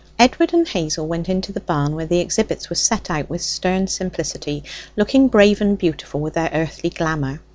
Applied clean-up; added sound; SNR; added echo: none; none; none; none.